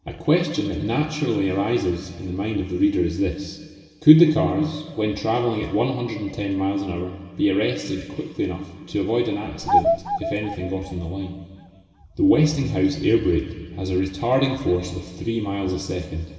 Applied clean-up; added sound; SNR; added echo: none; Bird vocalization, bird call, bird song; 3 dB; reverberation time 1.8 s.